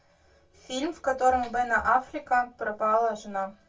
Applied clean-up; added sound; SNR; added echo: none; none; none; reverberation time 0.1 s.